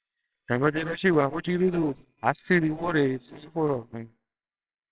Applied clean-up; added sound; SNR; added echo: neural separator model SepFormer WHAMR!.